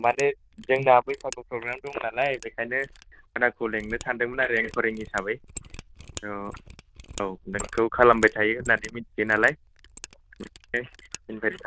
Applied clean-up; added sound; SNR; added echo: neural diffusion model UNIVERSE++.